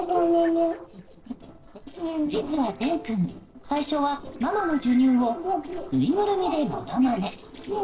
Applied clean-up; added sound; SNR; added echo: neural separator model SepFormer DNS4.